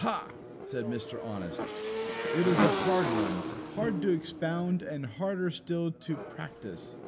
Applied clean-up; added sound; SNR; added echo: none; Motorcycle / Engine; 2 dB; none.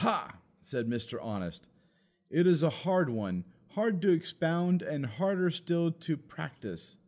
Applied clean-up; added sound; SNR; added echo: none; none; none; none.